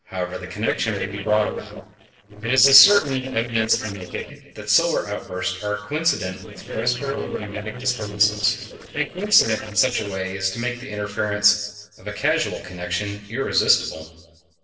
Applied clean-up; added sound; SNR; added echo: neural separator model SepFormer DNS4.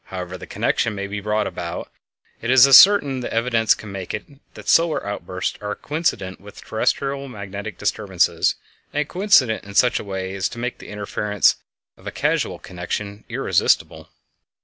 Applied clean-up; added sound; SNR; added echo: none; none; none; none.